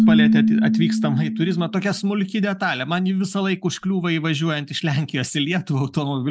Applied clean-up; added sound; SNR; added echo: none; Keyboard (musical); 1 dB; none.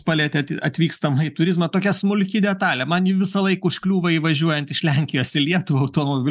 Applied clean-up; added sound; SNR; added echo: neural mask model Resemble Enhance denoiser.